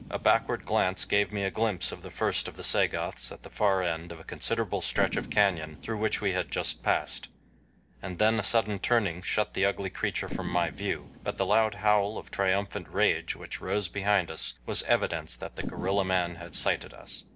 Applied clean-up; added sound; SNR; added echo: none; Fireworks; 16 dB; none.